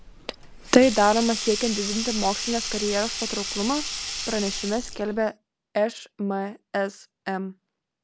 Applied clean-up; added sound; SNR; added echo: none; Sink (filling or washing); 8 dB; none.